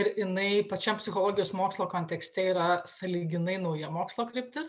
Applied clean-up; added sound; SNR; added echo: none; none; none; none.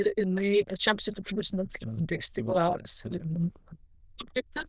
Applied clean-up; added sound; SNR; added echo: neural diffusion model UNIVERSE++.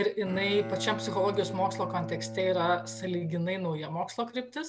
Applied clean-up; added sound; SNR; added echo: none; Bowed string instrument; 10 dB; none.